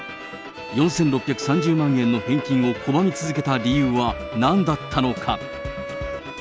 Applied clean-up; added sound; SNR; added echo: none; Bowed string instrument; 12 dB; none.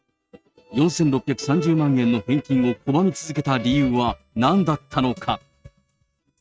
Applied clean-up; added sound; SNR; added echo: neural mask model RNNoise.